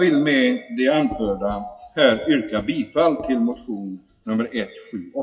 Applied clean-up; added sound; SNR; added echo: classical method WPE with log-MMSE.